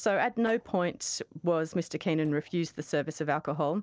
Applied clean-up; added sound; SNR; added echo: neural separator model SepFormer DNS4.